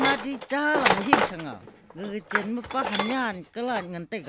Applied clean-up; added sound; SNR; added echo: none; Tools; -1 dB; none.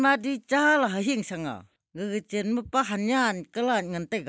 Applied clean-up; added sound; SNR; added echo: none; none; none; none.